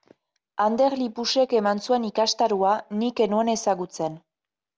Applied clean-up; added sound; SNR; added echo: none; none; none; none.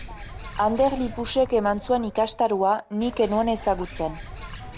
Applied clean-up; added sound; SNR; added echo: none; Bird; 13 dB; none.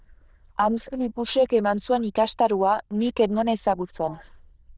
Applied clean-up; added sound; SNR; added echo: neural diffusion model UNIVERSE++.